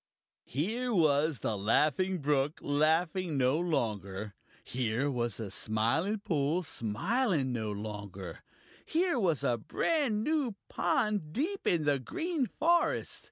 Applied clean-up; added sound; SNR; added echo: none; none; none; none.